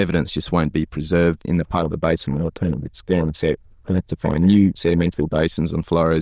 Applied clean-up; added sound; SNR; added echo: neural diffusion model UNIVERSE++.